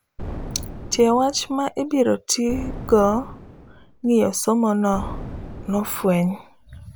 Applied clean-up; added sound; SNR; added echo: none; Boom; 13 dB; none.